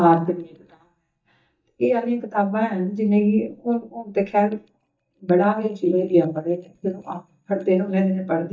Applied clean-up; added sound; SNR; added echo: neural mask model DeepFilterNet 3.